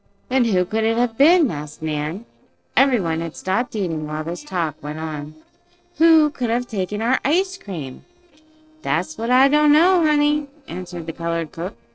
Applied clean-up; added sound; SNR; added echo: neural separator model SepFormer DNS4.